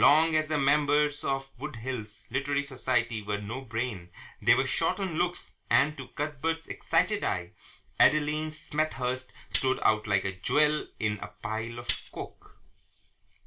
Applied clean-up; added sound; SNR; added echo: none; Tambourine; -4 dB; reverberation time 0.2 s.